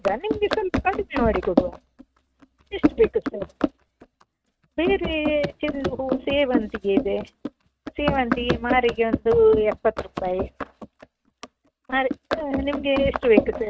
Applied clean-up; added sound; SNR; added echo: neural mask model RNNoise.